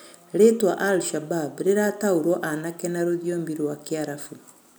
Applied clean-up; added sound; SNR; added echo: none; none; none; none.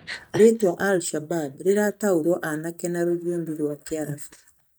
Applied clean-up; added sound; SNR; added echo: neural mask model DeepFilterNet 3.